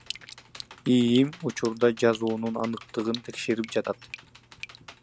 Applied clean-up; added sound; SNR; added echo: none; Computer keyboard + Drip; 17 dB; none.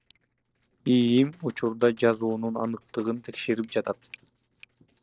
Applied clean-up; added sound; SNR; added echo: neural separator model SepFormer DNS4.